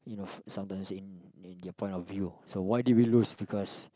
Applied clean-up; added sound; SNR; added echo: none; none; none; none.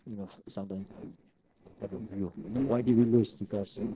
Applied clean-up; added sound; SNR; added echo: neural separator model SepFormer DNS4.